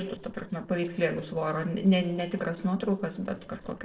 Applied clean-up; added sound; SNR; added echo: neural separator model SepFormer DNS4.